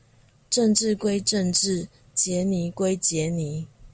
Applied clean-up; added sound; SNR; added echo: none; none; none; none.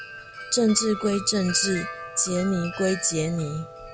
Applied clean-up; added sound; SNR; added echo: none; Wind chime; 12 dB; none.